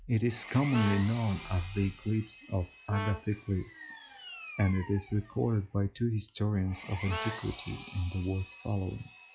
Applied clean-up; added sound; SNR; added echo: classical method log-MMSE.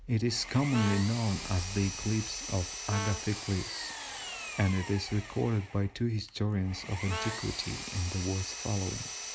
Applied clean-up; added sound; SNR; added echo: none; Brass instrument + Power tool; 9 dB; none.